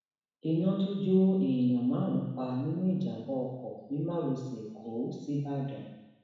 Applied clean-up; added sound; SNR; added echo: none; none; none; reverberation time 1.1 s.